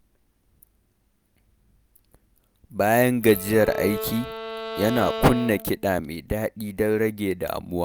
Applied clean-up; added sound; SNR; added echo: none; Bowed string instrument; 9 dB; none.